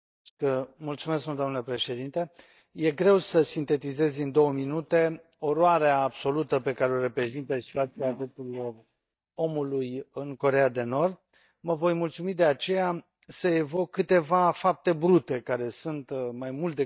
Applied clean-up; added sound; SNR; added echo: neural mask model DeepFilterNet 3.